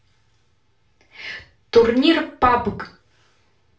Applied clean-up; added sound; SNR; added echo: none; none; none; reverberation time 0.3 s.